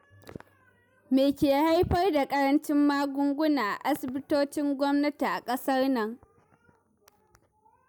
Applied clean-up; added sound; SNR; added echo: none; none; none; none.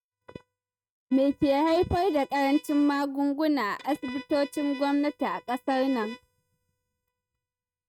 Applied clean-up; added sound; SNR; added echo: neural mask model RNNoise.